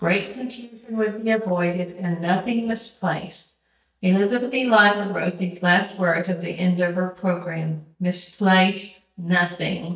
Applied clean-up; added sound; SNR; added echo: neural mask model DeepFilterNet 3.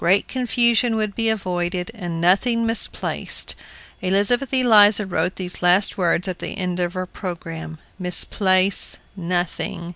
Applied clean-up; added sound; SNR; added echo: none; none; none; none.